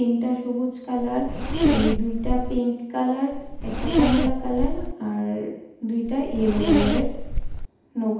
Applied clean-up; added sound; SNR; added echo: none; Zipper (clothing); -2 dB; reverberation time 0.8 s.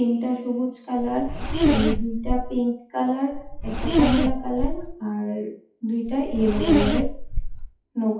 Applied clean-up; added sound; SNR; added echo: classical method WPE with log-MMSE.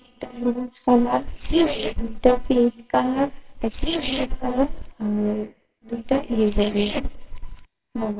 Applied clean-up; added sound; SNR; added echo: neural separator model SepFormer WHAMR!.